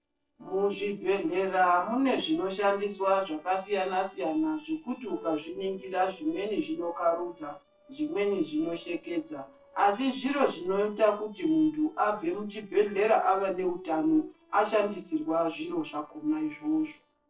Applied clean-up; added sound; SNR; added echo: neural separator model SepFormer DNS4.